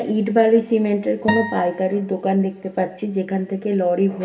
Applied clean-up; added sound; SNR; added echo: none; Acoustic guitar; 9 dB; reverberation time 1.6 s.